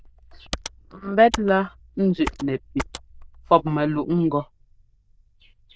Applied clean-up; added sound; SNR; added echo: neural diffusion model UNIVERSE++.